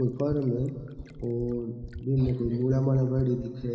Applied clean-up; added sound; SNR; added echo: none; Fill (with liquid); 15 dB; reverberation time 2.1 s.